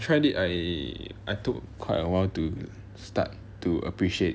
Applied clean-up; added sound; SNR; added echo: none; none; none; none.